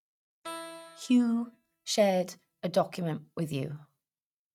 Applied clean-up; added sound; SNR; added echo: neural mask model RNNoise.